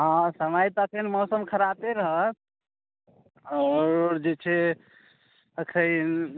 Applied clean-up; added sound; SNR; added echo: none; none; none; none.